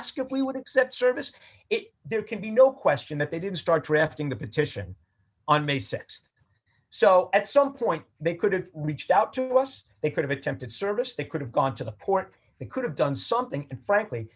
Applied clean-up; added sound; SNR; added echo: none; none; none; none.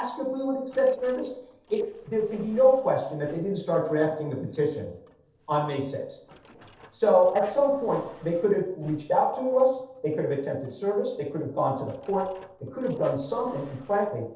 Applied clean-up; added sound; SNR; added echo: neural separator model SepFormer DNS4.